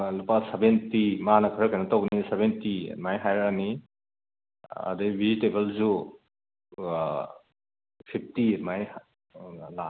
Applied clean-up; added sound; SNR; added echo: none; none; none; none.